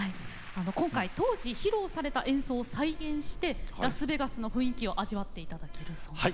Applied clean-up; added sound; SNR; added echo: none; Sliding door; 5 dB; none.